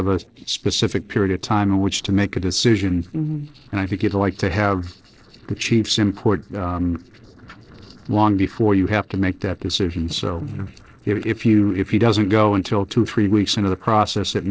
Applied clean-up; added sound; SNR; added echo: neural separator model SepFormer DNS4.